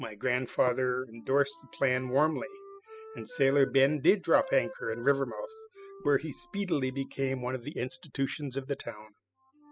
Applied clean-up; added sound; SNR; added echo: classical method spectral subtraction.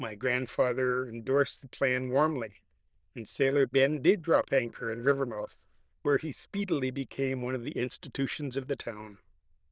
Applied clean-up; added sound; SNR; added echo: neural diffusion model UNIVERSE++.